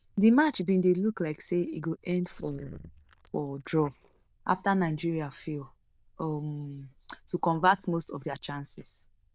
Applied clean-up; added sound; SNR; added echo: neural diffusion model UNIVERSE++.